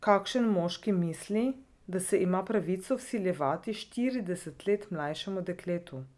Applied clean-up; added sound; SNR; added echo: none; none; none; none.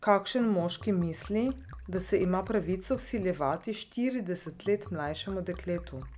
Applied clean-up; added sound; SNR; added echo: none; Liquid; 16 dB; none.